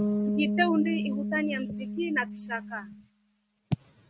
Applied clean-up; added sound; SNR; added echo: neural mask model RNNoise.